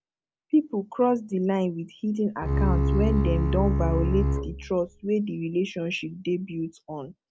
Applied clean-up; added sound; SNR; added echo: none; Bowed string instrument; -3 dB; none.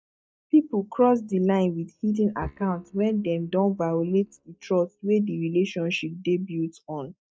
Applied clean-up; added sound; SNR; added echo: neural mask model DeepFilterNet 3.